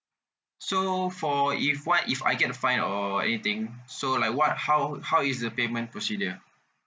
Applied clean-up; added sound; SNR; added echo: none; none; none; none.